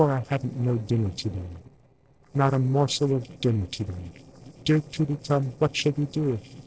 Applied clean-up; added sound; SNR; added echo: neural separator model SepFormer DNS4.